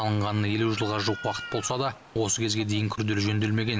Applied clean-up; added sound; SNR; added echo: none; Cat; 17 dB; none.